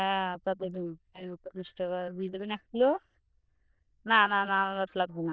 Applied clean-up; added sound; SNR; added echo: neural diffusion model UNIVERSE++.